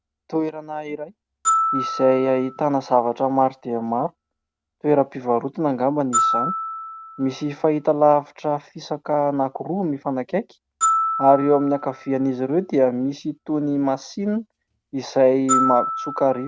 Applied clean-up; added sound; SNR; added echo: none; Glockenspiel; 7 dB; none.